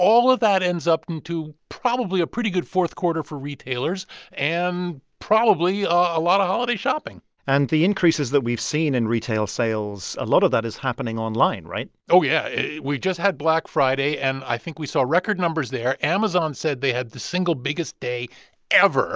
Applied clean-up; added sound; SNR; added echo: none; none; none; none.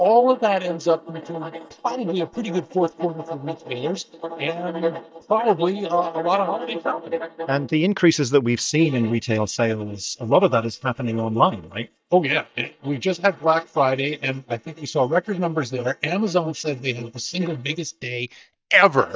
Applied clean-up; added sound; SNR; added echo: neural mask model DeepFilterNet 3.